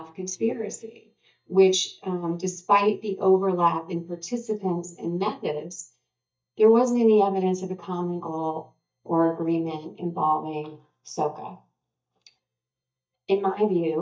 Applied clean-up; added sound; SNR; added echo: neural mask model DeepFilterNet 3.